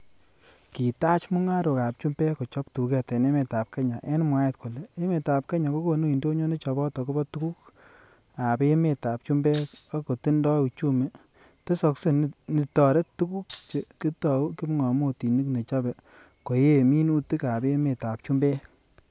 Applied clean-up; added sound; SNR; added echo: none; Rattle (instrument); -5 dB; none.